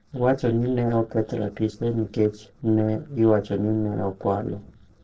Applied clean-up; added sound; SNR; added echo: neural separator model SepFormer DNS4.